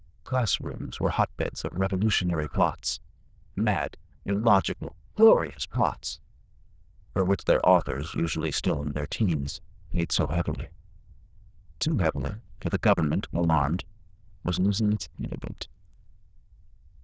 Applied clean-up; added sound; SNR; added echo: neural diffusion model UNIVERSE++.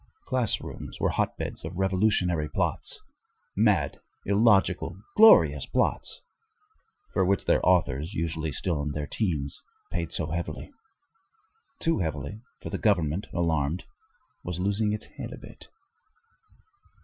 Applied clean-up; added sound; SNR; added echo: classical method Wiener filter.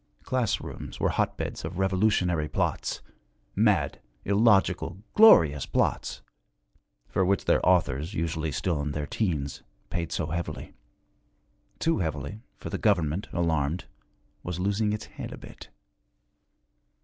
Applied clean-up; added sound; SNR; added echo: none; none; none; none.